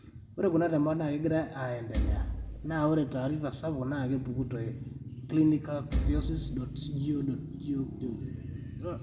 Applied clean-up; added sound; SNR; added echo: none; Thump, thud; 1 dB; reverberation time 1.0 s.